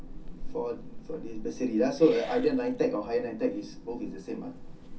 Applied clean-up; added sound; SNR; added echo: none; Meow / Purr; 11 dB; reverberation time 0.3 s.